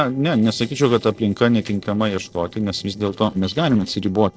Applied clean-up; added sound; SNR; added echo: neural separator model SepFormer DNS4.